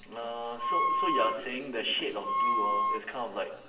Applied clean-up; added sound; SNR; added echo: none; Wind instrument, woodwind instrument; -4 dB; reverberation time 1.0 s.